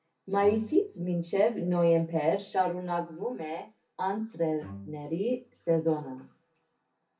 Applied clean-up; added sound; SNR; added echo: none; Bowed string instrument; 20 dB; reverberation time 0.3 s.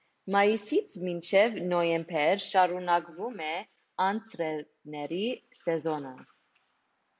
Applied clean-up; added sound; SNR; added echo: none; none; none; none.